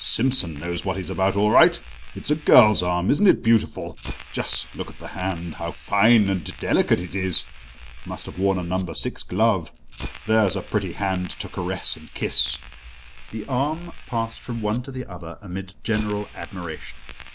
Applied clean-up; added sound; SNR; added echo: none; Fire; 14 dB; none.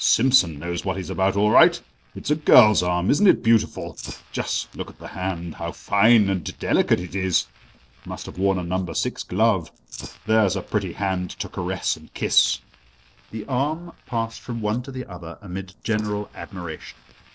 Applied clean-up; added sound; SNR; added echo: neural separator model SepFormer DNS4.